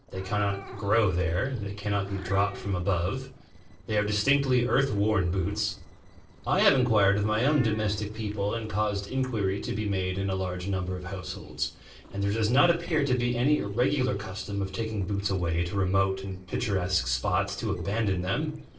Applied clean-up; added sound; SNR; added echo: neural separator model SepFormer DNS4.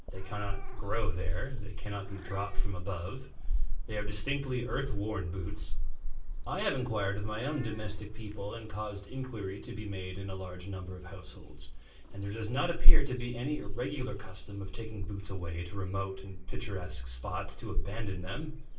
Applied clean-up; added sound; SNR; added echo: none; Meow / Purr; 5 dB; reverberation time 0.3 s.